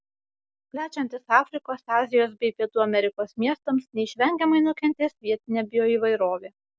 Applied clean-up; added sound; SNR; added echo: none; none; none; none.